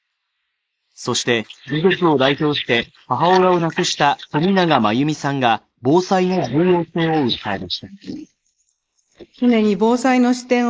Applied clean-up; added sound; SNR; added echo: neural mask model Resemble Enhance denoiser.